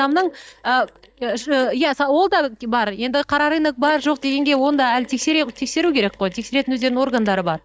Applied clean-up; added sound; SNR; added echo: neural mask model DeepFilterNet 3.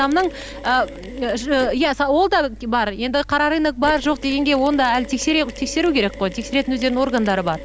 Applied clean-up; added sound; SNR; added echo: none; Mechanisms; 15 dB; none.